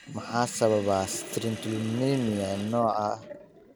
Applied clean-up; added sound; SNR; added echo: none; Sink (filling or washing); 13 dB; none.